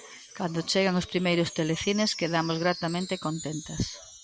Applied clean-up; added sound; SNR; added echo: none; Wind chime; 15 dB; none.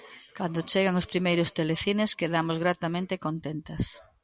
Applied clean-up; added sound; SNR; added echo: none; none; none; none.